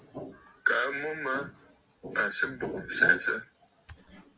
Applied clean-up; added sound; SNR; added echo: none; none; none; none.